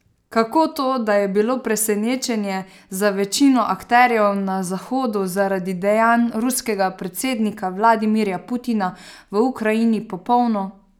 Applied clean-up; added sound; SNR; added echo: none; none; none; none.